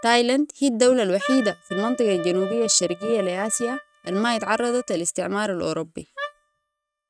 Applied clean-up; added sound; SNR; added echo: neural mask model RNNoise.